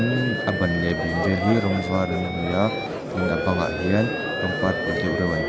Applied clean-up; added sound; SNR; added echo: none; Alarm + Crowd; 2 dB; none.